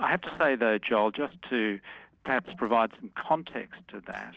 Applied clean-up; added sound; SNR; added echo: neural separator model SepFormer DNS4.